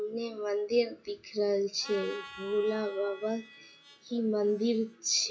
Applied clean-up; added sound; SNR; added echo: classical method WPE with log-MMSE.